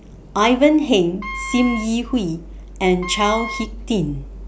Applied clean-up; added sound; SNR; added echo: none; Wind instrument, woodwind instrument; 11 dB; none.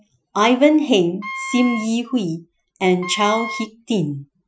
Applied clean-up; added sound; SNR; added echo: classical method Wiener filter.